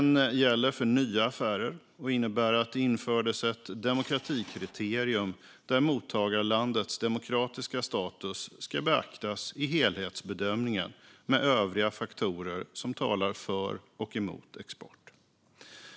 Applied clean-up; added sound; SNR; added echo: none; Subway, metro, underground / Engine; 19 dB; none.